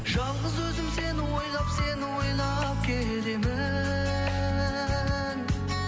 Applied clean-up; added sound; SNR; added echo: none; none; none; none.